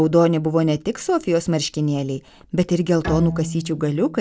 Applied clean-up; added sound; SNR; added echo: none; Bowed string instrument; 13 dB; none.